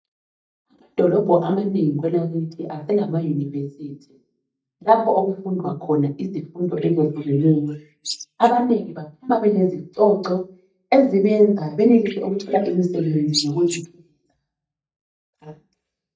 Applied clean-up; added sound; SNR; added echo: neural mask model DeepFilterNet 3.